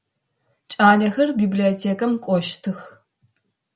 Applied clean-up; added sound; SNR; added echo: none; none; none; none.